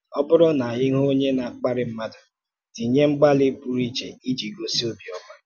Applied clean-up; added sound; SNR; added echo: none; none; none; none.